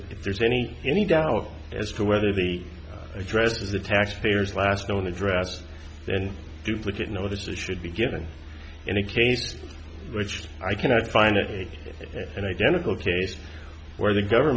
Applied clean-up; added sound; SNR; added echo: none; none; none; none.